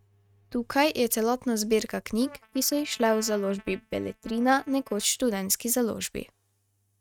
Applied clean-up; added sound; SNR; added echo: neural mask model RNNoise.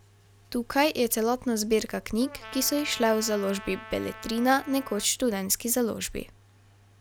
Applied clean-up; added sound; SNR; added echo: none; Trumpet; 17 dB; none.